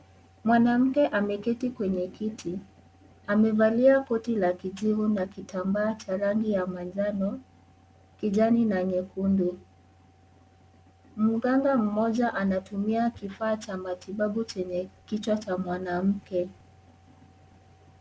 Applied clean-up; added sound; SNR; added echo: none; none; none; none.